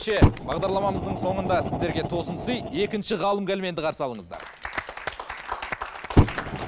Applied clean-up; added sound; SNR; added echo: none; Fire; -1 dB; none.